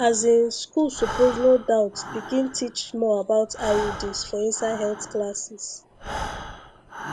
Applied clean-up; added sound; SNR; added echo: none; Breathing; 12 dB; none.